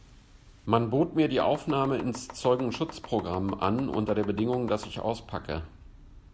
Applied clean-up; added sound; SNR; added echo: none; Domestic sounds, home sounds; 17 dB; none.